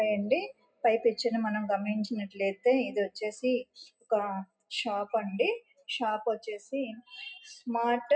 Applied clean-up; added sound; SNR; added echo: none; none; none; reverberation time 0.2 s.